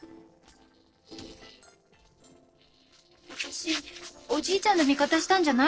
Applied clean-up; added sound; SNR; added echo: neural separator model SepFormer DNS4.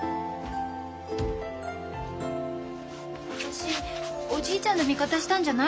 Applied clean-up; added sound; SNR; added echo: none; none; none; none.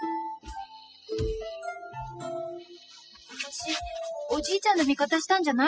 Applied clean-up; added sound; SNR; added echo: classical method spectral subtraction.